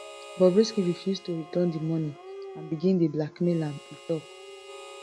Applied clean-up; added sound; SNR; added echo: none; Harmonica + Dog; 17 dB; none.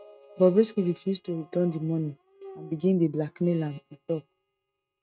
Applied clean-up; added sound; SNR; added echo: neural mask model RNNoise.